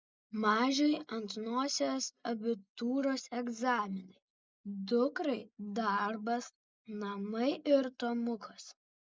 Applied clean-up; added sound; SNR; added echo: none; none; none; none.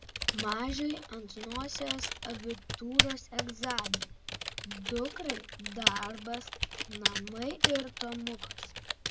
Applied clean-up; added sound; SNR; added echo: none; Typing; -4 dB; none.